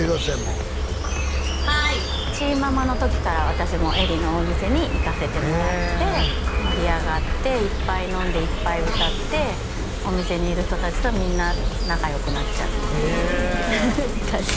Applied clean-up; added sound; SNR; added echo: none; Insect; -2 dB; none.